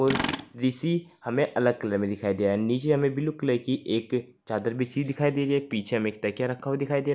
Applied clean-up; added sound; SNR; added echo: none; Tools; 10 dB; none.